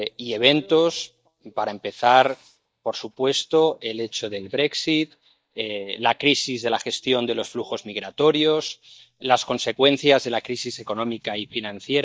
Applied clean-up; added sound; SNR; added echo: neural mask model DeepFilterNet 3.